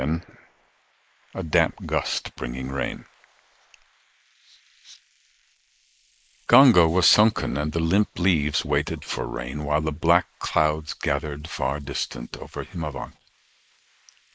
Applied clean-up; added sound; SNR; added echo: neural mask model Resemble Enhance denoiser.